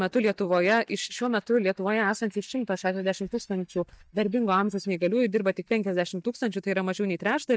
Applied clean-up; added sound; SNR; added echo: neural mask model DeepFilterNet 3.